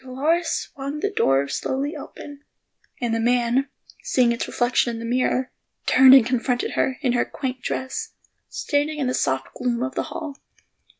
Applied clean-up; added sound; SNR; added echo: none; none; none; none.